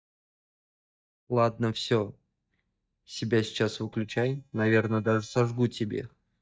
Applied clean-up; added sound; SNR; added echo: neural mask model DeepFilterNet 3.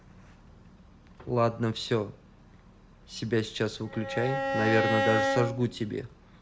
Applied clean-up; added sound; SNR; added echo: none; Bowed string instrument; -1 dB; none.